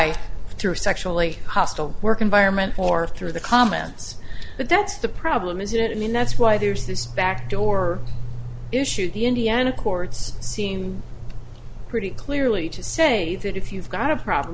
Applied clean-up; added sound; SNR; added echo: none; none; none; none.